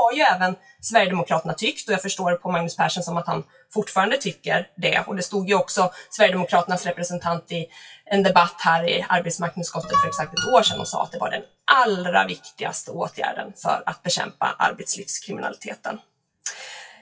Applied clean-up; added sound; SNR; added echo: classical method WPE with log-MMSE.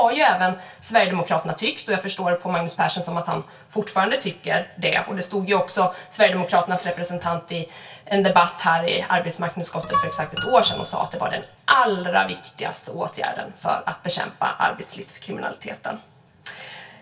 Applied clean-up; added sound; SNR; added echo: none; Guitar; 5 dB; reverberation time 0.2 s.